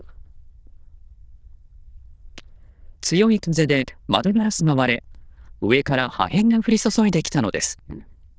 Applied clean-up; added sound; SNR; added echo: neural diffusion model UNIVERSE++.